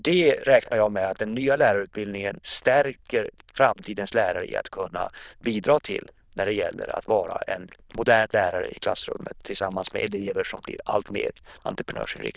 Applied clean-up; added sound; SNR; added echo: neural diffusion model UNIVERSE++.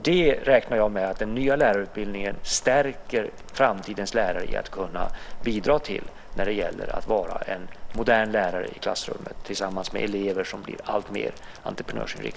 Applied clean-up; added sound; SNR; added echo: none; Boiling; 7 dB; none.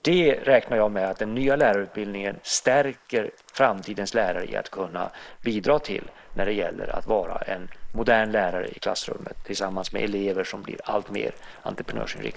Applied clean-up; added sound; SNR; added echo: neural mask model Resemble Enhance denoiser.